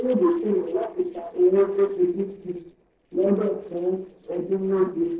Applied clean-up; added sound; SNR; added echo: neural separator model SepFormer DNS4.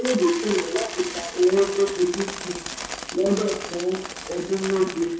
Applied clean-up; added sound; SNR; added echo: none; Coin (dropping); 10 dB; reverberation time 0.6 s.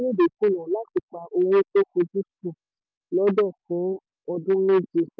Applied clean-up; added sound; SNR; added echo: none; none; none; none.